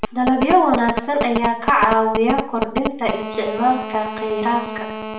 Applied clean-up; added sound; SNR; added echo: none; Telephone; 7 dB; reverberation time 0.5 s.